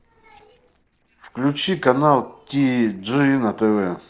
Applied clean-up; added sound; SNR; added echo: neural separator model SepFormer DNS4.